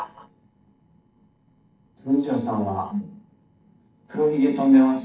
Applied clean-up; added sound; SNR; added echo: neural separator model SepFormer DNS4.